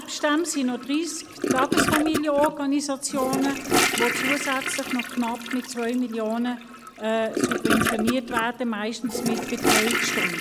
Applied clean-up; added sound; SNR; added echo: none; Toilet flush / Gurgling; 1 dB; none.